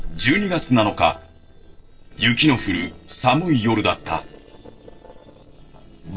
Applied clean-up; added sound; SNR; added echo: neural separator model SepFormer DNS4.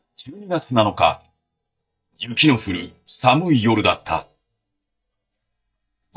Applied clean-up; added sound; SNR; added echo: neural mask model DeepFilterNet 3.